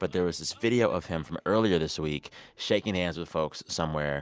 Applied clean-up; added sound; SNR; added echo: none; none; none; none.